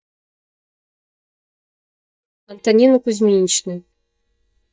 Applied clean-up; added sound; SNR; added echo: neural mask model DeepFilterNet 3.